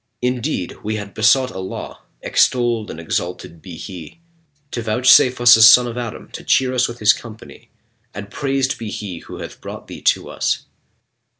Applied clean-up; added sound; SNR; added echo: none; none; none; none.